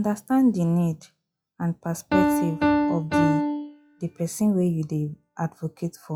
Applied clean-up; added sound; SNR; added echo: classical method log-MMSE.